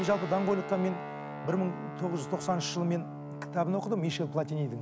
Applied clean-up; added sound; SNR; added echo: none; Guitar; 9 dB; none.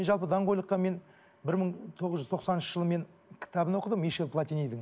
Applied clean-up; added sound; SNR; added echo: none; none; none; none.